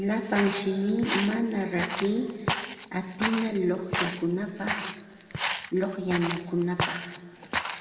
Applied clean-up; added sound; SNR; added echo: none; Walk, footsteps; 5 dB; reverberation time 2.1 s.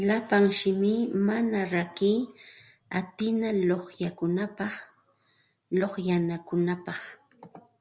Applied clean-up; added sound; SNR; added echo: none; none; none; none.